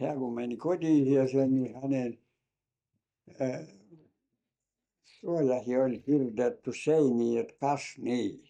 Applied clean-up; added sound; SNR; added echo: neural mask model DeepFilterNet 3.